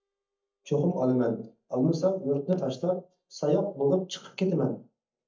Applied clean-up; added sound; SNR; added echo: neural mask model DeepFilterNet 3.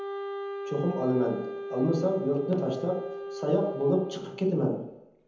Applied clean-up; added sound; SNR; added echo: none; Wind instrument, woodwind instrument; 9 dB; reverberation time 0.9 s.